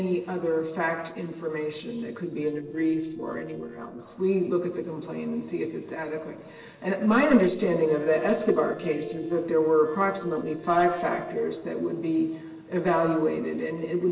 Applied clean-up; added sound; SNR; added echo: neural separator model SepFormer DNS4.